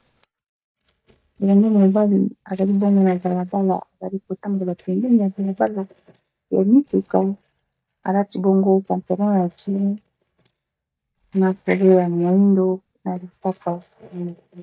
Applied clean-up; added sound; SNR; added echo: neural mask model DeepFilterNet 3.